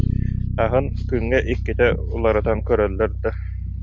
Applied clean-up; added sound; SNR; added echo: none; Bass guitar; 2 dB; none.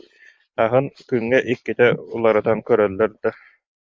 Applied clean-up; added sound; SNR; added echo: neural mask model Resemble Enhance denoiser.